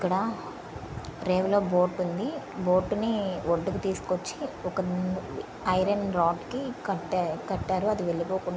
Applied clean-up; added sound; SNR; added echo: none; Brass instrument; 19 dB; none.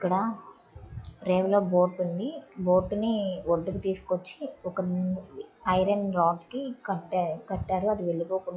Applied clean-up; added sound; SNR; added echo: classical method log-MMSE.